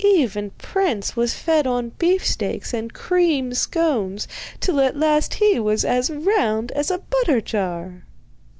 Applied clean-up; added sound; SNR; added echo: none; none; none; none.